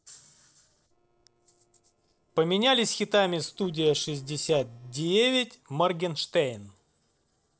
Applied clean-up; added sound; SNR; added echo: neural separator model SepFormer DNS4.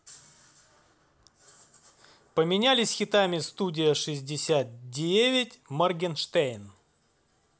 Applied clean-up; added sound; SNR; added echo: none; none; none; none.